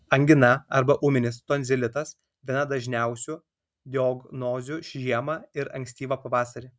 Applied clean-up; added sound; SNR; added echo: none; none; none; none.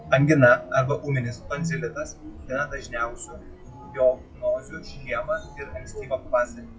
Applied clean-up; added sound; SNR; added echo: classical method WPE with log-MMSE.